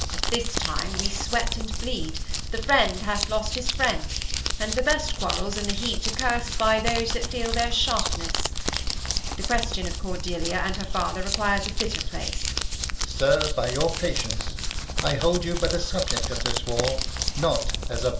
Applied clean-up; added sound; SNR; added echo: none; Crumpling, crinkling; -1 dB; reverberation time 0.8 s.